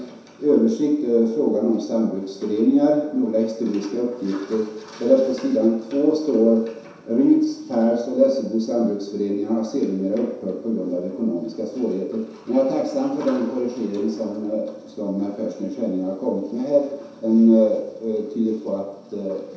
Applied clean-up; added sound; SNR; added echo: none; none; none; reverberation time 0.7 s.